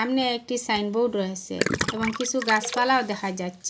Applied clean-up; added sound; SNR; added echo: none; Gurgling; 5 dB; none.